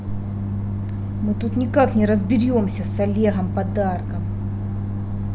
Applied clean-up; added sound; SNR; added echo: none; none; none; none.